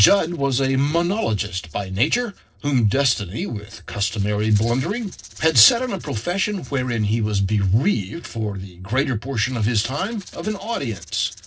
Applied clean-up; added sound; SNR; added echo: neural separator model SepFormer DNS4.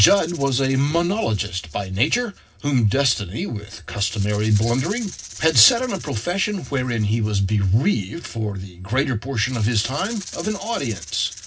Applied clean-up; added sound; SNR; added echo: none; Rattle (instrument); 18 dB; reverberation time 0.4 s.